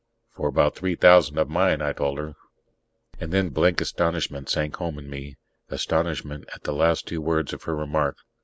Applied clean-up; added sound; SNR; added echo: none; none; none; none.